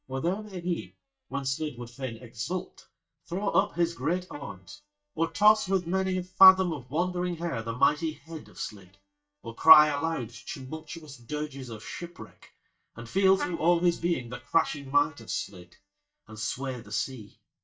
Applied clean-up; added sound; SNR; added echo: neural mask model DeepFilterNet 3.